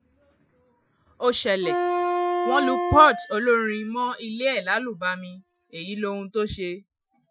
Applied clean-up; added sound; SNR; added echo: classical method Wiener filter.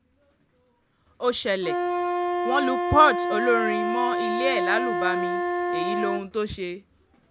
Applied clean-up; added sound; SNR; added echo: none; Wind instrument, woodwind instrument; 1 dB; none.